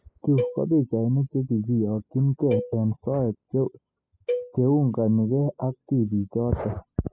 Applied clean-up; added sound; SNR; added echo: classical method spectral subtraction.